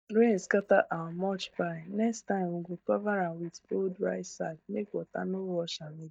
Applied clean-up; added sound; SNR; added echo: neural mask model DeepFilterNet 3.